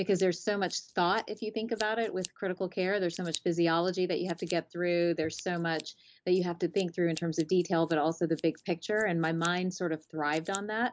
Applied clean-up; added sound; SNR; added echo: neural mask model Resemble Enhance denoiser.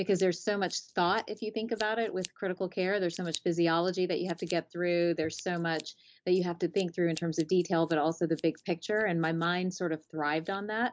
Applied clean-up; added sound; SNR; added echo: neural mask model DeepFilterNet 3.